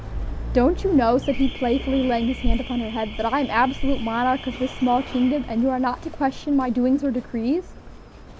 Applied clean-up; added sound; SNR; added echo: none; Alarm / Car; 11 dB; none.